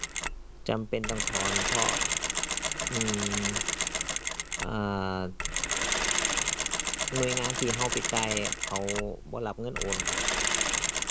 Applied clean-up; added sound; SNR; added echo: none; Mechanisms; -4 dB; none.